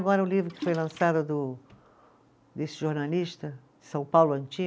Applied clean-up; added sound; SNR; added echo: none; Splash, splatter; 15 dB; none.